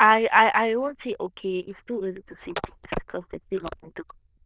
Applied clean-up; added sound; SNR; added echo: neural diffusion model UNIVERSE++.